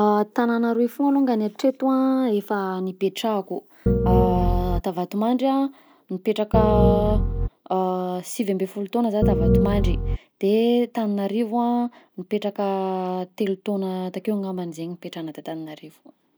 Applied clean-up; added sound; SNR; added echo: none; Piano; -4 dB; none.